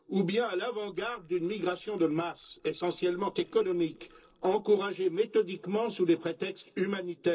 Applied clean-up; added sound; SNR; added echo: neural separator model SepFormer DNS4.